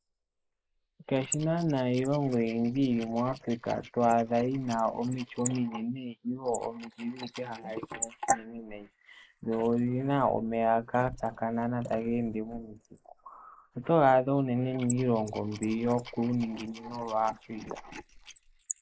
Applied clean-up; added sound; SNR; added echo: neural mask model Resemble Enhance denoiser.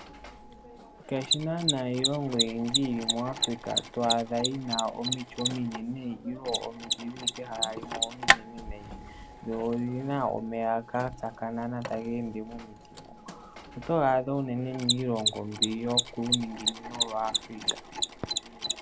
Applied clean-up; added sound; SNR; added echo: none; Mechanisms; 1 dB; none.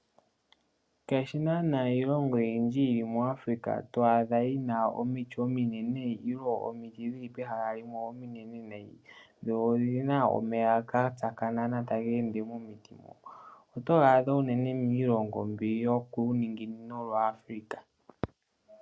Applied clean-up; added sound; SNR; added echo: none; none; none; none.